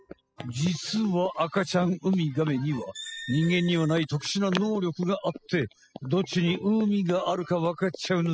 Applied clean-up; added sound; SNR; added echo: classical method spectral subtraction.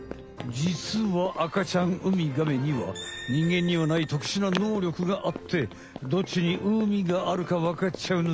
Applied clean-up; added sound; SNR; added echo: none; Run; 16 dB; none.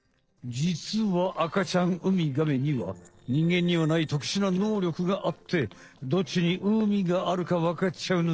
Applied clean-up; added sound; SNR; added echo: neural separator model SepFormer DNS4.